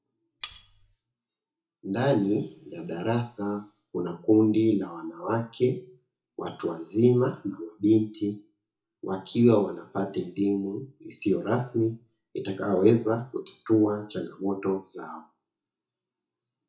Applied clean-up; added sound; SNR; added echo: classical method WPE with log-MMSE.